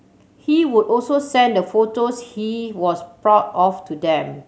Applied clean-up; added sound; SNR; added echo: none; none; none; none.